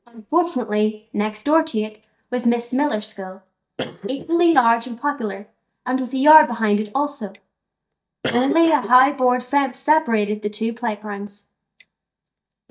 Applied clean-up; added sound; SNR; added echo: neural mask model DeepFilterNet 3.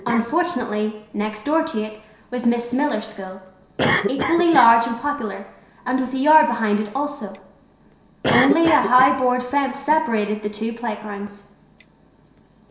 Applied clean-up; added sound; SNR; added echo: none; Cough; 9 dB; reverberation time 0.7 s.